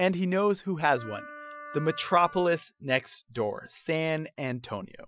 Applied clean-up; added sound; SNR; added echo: classical method Wiener filter.